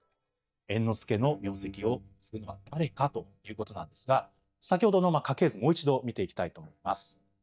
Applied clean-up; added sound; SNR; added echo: neural mask model DeepFilterNet 3.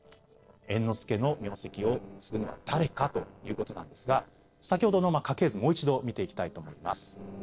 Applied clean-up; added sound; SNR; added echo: neural separator model SepFormer DNS4.